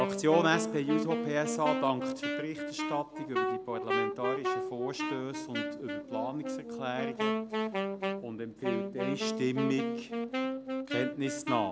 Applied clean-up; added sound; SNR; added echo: none; Wind instrument, woodwind instrument; 1 dB; none.